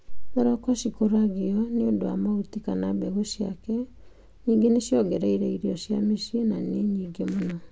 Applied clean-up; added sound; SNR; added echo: none; none; none; none.